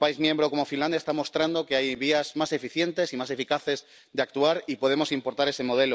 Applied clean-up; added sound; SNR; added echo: none; none; none; none.